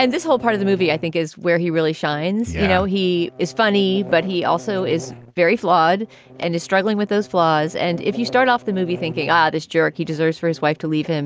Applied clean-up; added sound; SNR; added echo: none; Buzz; 19 dB; none.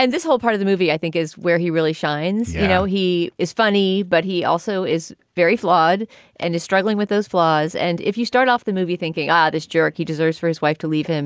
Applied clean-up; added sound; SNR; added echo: none; none; none; none.